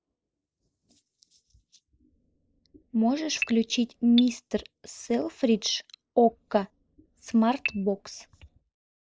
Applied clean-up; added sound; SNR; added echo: neural mask model Resemble Enhance denoiser.